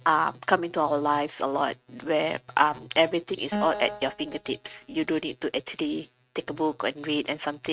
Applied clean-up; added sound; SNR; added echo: neural mask model RNNoise.